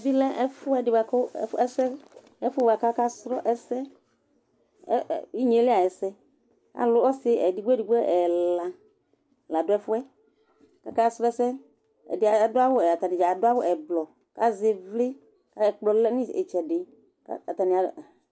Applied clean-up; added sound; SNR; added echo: none; none; none; none.